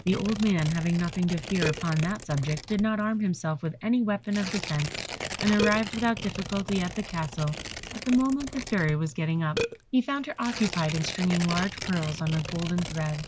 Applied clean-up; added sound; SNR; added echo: none; Tearing + Burping, eructation; 9 dB; none.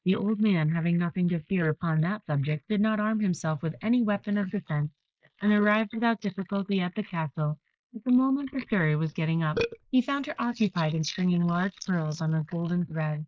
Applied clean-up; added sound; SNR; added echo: neural mask model Resemble Enhance denoiser.